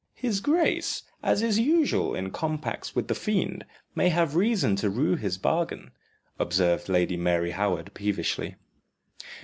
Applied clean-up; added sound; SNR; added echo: none; none; none; none.